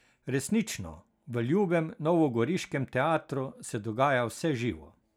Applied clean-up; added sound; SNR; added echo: none; none; none; none.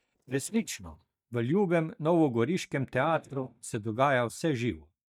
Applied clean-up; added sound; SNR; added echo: neural mask model DeepFilterNet 3.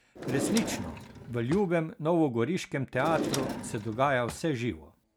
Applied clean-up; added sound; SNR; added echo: none; Drawer open or close; 7 dB; none.